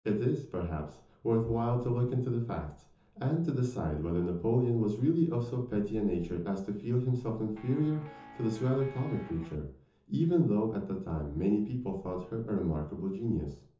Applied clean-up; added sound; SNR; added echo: none; Guitar; 19 dB; reverberation time 0.6 s.